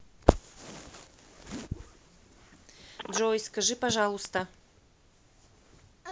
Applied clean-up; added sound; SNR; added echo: none; Telephone; 11 dB; none.